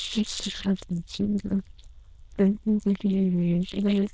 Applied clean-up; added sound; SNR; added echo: neural diffusion model UNIVERSE++.